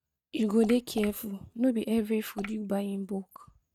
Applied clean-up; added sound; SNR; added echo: neural mask model RNNoise.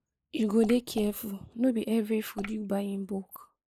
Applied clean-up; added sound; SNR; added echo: neural mask model Resemble Enhance denoiser.